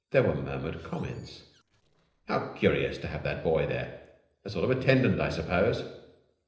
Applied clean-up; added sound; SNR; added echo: neural separator model SepFormer DNS4.